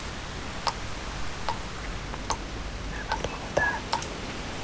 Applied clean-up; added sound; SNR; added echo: none; Water tap, faucet + Rain / Thunderstorm; 0 dB; none.